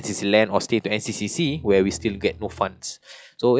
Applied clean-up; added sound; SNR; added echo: classical method log-MMSE.